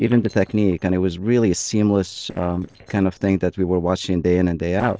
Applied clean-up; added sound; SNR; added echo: neural separator model SepFormer DNS4.